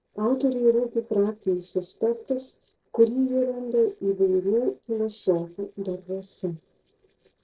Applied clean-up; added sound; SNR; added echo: neural separator model SepFormer DNS4.